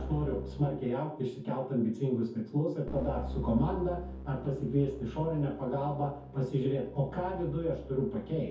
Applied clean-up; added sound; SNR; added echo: none; Keyboard (musical); 11 dB; reverberation time 0.6 s.